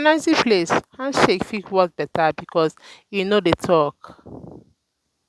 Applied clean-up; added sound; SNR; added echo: none; none; none; none.